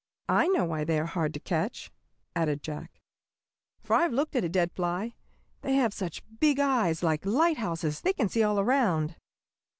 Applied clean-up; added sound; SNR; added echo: none; none; none; none.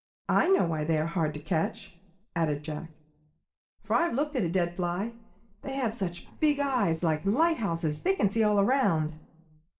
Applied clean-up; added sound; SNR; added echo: neural separator model SepFormer DNS4.